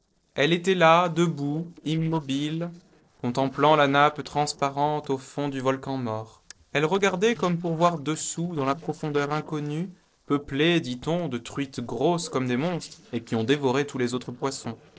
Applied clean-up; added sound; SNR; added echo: neural separator model SepFormer DNS4.